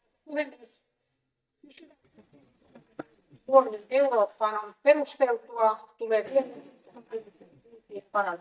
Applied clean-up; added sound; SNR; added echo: neural mask model DeepFilterNet 3.